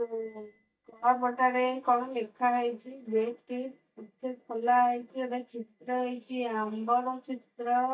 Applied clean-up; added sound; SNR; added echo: neural mask model DeepFilterNet 3.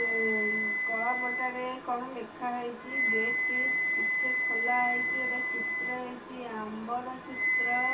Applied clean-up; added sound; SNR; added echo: none; Wind instrument, woodwind instrument; -4 dB; reverberation time 0.2 s.